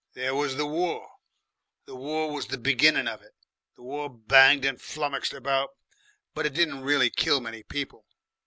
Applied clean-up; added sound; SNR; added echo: none; none; none; none.